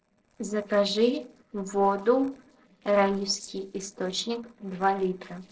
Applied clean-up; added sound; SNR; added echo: neural separator model SepFormer DNS4.